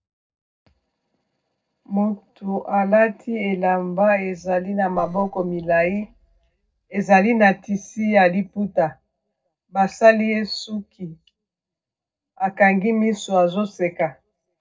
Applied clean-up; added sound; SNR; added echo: neural separator model SepFormer DNS4.